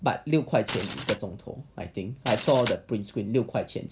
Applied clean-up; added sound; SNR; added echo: none; Glass; 6 dB; none.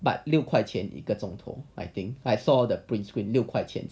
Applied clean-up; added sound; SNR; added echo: none; none; none; none.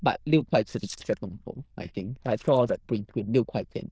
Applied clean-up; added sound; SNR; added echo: neural diffusion model UNIVERSE++.